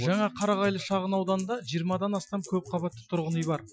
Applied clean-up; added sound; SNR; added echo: classical method Wiener filter.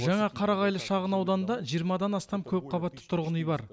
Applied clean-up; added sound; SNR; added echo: none; none; none; none.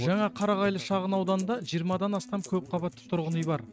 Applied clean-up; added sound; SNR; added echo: neural mask model RNNoise.